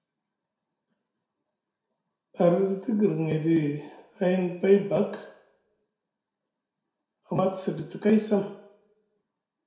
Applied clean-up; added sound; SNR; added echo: none; none; none; reverberation time 0.6 s.